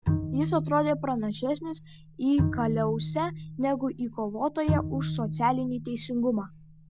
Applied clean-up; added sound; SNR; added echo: none; Bowed string instrument; 4 dB; none.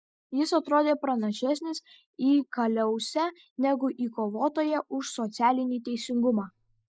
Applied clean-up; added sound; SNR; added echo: neural mask model Resemble Enhance denoiser.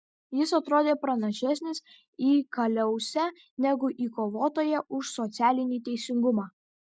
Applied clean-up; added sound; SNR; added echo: none; none; none; none.